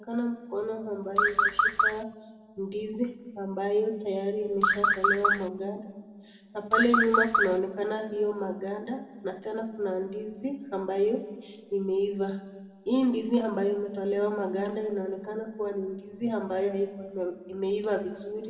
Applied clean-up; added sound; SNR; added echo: none; Car; -4 dB; reverberation time 1.8 s.